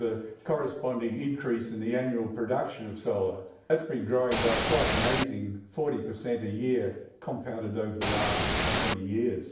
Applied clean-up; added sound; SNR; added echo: none; Ocean / Boat, Water vehicle; -3 dB; reverberation time 0.6 s.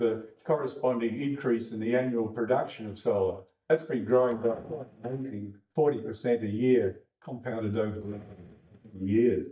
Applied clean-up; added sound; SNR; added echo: neural mask model DeepFilterNet 3.